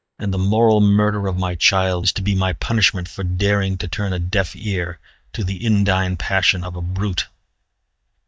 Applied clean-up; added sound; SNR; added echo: neural mask model DeepFilterNet 3.